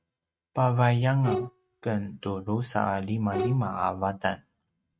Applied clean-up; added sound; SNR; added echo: neural mask model RNNoise.